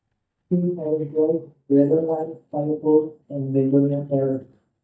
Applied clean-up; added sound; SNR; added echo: neural mask model DeepFilterNet 3.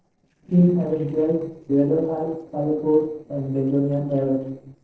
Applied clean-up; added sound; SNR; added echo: neural separator model SepFormer DNS4.